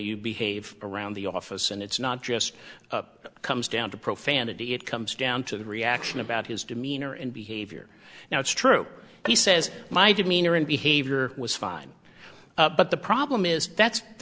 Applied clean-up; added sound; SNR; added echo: none; none; none; none.